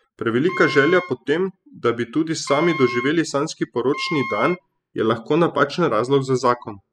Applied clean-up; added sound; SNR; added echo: classical method spectral subtraction.